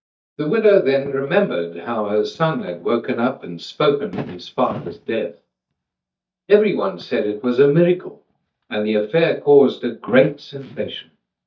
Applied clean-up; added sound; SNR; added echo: neural mask model DeepFilterNet 3.